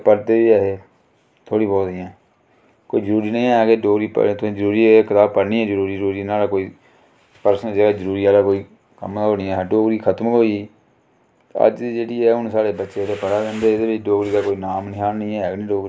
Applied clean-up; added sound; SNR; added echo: none; none; none; none.